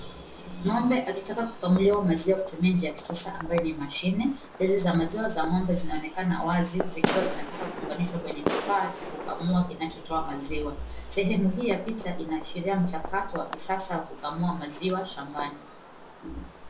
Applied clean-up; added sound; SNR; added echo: none; Fireworks; 10 dB; reverberation time 0.2 s.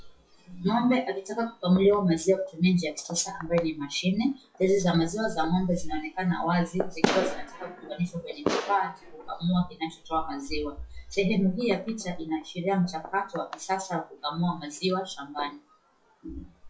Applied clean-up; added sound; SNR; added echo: classical method WPE with log-MMSE.